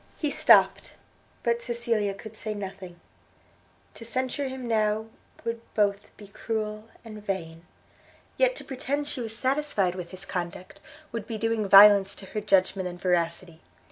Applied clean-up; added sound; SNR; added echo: none; none; none; none.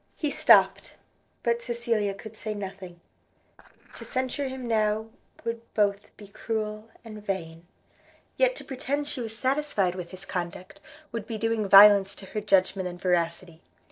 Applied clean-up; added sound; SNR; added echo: neural separator model SepFormer DNS4.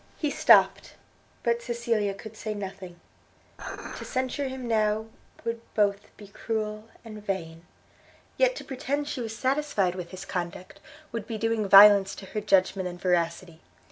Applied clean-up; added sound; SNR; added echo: none; Dishes, pots, and pans; 13 dB; none.